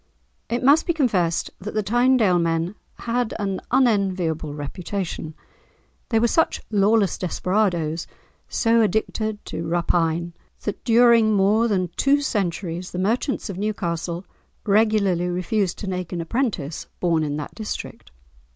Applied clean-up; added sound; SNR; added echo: none; none; none; none.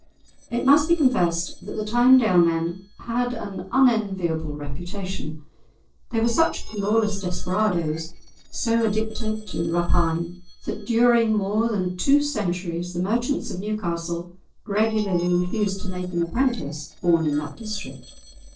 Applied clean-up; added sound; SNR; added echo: neural separator model SepFormer DNS4.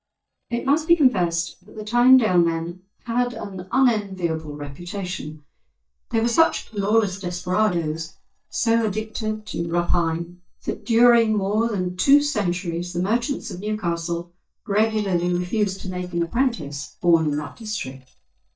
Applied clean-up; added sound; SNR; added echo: neural mask model DeepFilterNet 3.